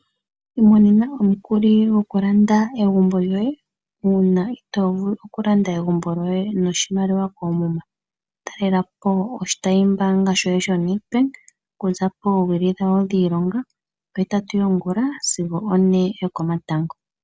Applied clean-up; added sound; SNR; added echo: none; none; none; none.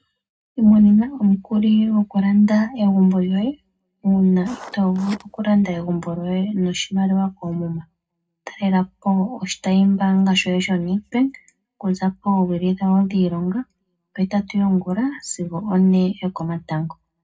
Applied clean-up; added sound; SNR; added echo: none; Writing; 20 dB; reverberation time 0.3 s.